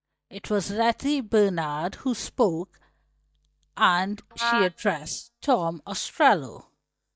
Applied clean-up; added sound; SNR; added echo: neural mask model DeepFilterNet 3.